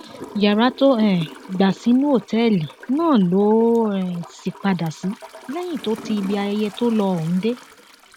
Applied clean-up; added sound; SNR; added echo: none; Toilet flush / Gurgling; 20 dB; none.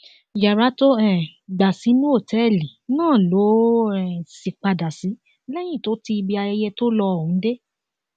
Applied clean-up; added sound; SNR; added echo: none; none; none; none.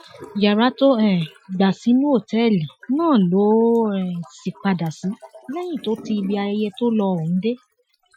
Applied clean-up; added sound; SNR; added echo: classical method Wiener filter.